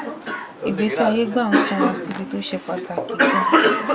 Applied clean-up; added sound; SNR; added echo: none; Cough; -4 dB; none.